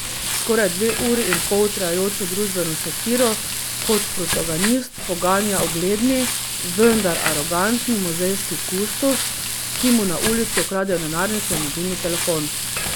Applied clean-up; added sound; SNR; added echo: none; Frying (food); 2 dB; none.